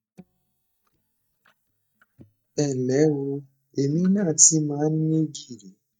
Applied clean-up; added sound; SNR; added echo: neural mask model DeepFilterNet 3.